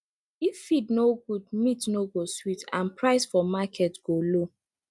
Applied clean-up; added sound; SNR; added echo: none; none; none; none.